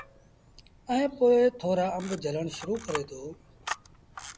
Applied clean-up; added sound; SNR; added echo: none; Camera; 15 dB; none.